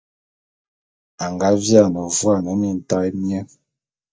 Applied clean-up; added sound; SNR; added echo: neural mask model DeepFilterNet 3.